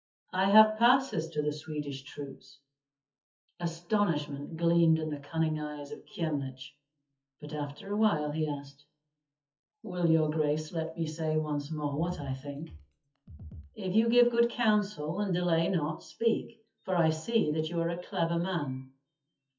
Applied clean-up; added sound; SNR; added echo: classical method WPE with log-MMSE.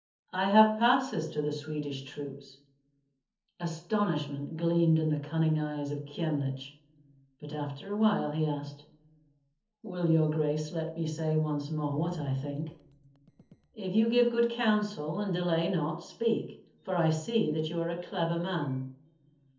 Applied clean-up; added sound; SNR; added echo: neural separator model SepFormer DNS4.